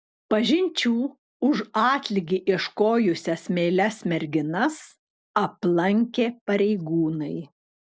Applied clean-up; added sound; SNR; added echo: none; none; none; none.